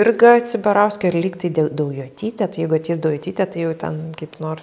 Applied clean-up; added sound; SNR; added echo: none; none; none; none.